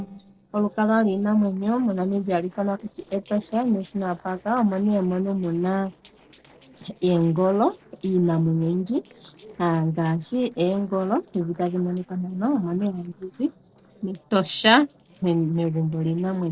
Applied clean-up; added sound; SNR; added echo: neural separator model SepFormer DNS4.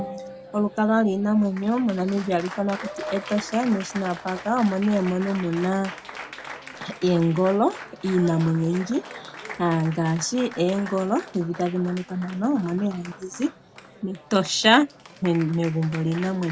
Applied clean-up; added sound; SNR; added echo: none; Applause; 15 dB; none.